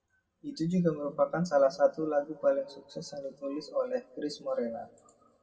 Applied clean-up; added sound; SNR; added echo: none; none; none; reverberation time 1.1 s.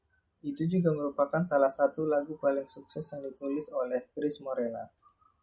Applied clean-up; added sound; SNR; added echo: none; none; none; none.